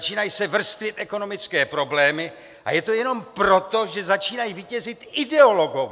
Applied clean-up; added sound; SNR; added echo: none; none; none; none.